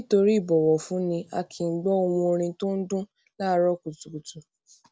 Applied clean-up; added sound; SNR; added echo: none; none; none; none.